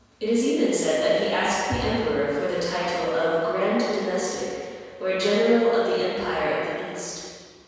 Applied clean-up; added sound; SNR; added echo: none; none; none; reverberation time 1.9 s.